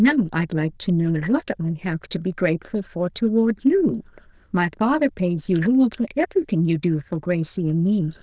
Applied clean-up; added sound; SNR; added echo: neural diffusion model UNIVERSE++.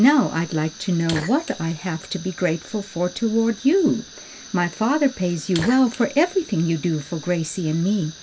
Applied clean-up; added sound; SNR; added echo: none; Fire; 16 dB; none.